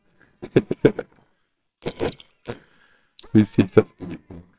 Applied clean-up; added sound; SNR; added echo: neural separator model SepFormer WHAMR!.